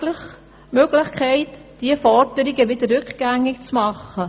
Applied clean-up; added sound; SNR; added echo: none; none; none; none.